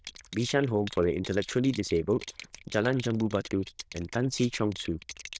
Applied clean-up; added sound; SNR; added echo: neural diffusion model UNIVERSE++.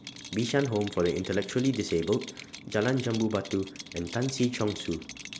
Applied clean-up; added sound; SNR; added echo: none; Rattle; 14 dB; none.